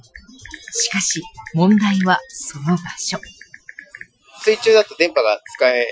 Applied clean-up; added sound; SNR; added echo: classical method Wiener filter.